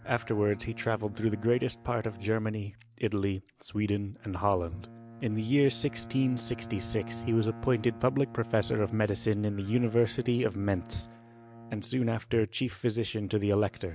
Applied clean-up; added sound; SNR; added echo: none; Bowed string instrument; 17 dB; none.